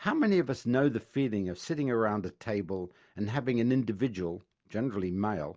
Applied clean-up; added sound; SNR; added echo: none; none; none; none.